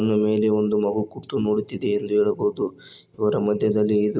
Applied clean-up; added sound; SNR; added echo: none; none; none; none.